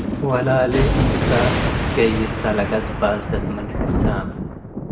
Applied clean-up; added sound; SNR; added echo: none; Thunder; 0 dB; reverberation time 0.9 s.